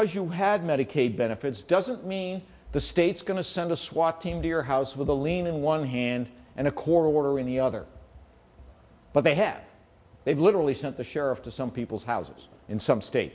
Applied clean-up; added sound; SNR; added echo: none; none; none; none.